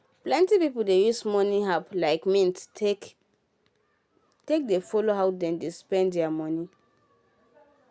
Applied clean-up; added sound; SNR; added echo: none; none; none; none.